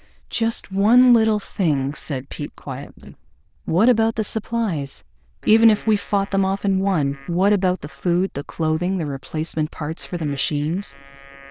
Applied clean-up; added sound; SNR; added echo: neural diffusion model UNIVERSE++.